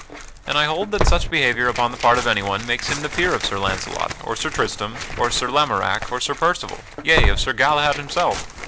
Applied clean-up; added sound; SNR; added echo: none; Tearing; 4 dB; none.